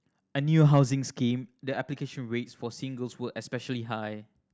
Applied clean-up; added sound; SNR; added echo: none; none; none; none.